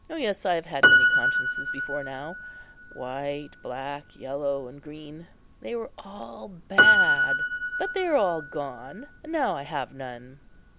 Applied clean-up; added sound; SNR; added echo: none; Piano; -5 dB; none.